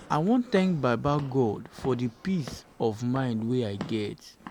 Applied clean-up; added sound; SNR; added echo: none; Walk, footsteps / Siren; 18 dB; none.